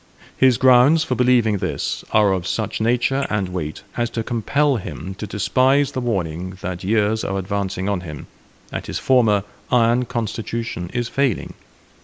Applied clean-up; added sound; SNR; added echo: neural mask model Resemble Enhance denoiser.